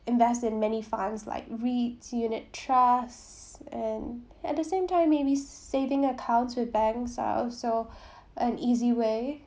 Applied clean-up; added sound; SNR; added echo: none; none; none; none.